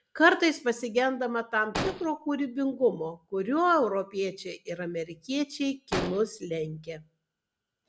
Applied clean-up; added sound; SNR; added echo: none; Explosion; 8 dB; none.